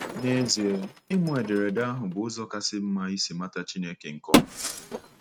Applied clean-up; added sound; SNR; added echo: neural mask model RNNoise.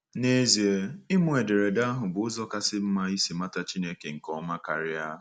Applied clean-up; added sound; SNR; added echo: none; none; none; none.